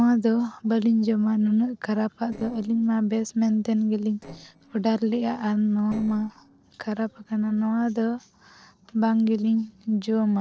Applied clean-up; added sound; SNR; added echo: neural separator model SepFormer DNS4.